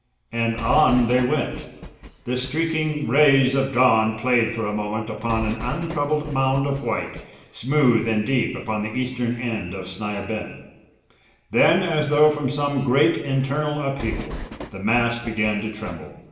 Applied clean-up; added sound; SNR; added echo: none; Train; 12 dB; reverberation time 1.0 s.